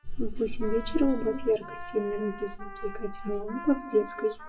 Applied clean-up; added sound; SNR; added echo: classical method WPE with log-MMSE.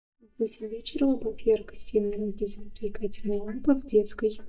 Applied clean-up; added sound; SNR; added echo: neural mask model DeepFilterNet 3.